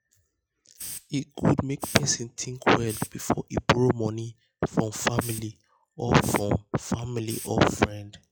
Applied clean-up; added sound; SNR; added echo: classical method log-MMSE.